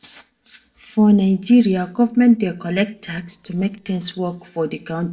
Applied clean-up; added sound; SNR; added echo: neural separator model SepFormer DNS4.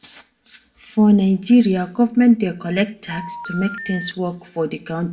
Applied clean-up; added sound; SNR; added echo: none; Telephone; 14 dB; reverberation time 0.4 s.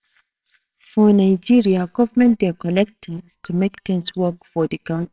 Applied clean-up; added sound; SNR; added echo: neural separator model SepFormer WHAMR!.